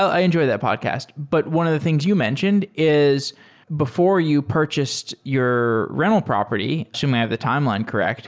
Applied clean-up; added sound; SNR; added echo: none; none; none; none.